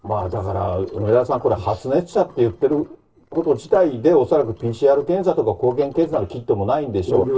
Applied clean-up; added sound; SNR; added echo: neural separator model SepFormer DNS4.